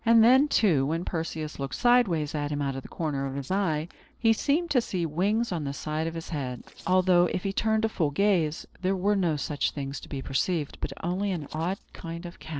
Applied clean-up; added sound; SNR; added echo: neural separator model SepFormer DNS4.